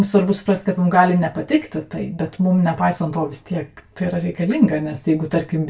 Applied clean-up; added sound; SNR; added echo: none; none; none; reverberation time 0.2 s.